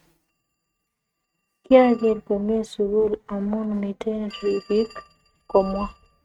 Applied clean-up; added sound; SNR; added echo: neural mask model RNNoise.